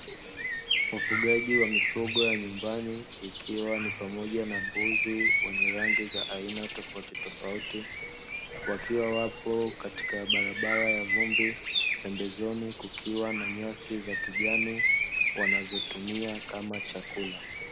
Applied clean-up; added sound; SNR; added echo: none; Bird; -3 dB; none.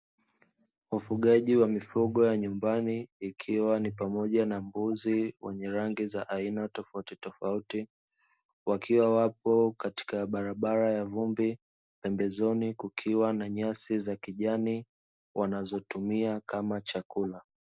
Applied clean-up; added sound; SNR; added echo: none; none; none; none.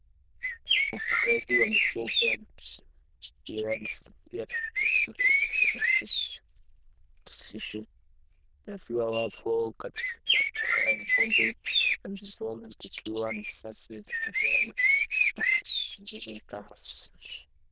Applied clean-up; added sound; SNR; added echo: neural diffusion model UNIVERSE++.